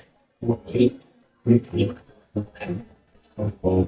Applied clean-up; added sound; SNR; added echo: neural mask model DeepFilterNet 3.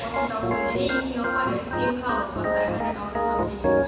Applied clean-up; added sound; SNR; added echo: none; Organ; -4 dB; reverberation time 1.1 s.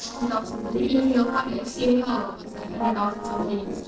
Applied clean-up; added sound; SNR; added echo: neural separator model SepFormer DNS4.